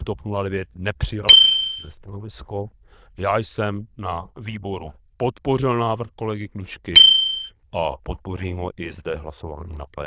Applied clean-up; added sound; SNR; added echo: neural diffusion model UNIVERSE++.